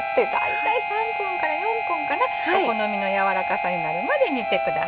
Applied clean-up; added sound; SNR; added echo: none; Harmonica; 0 dB; none.